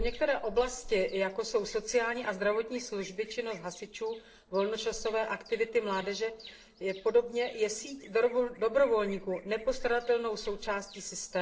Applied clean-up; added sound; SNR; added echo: neural separator model SepFormer DNS4.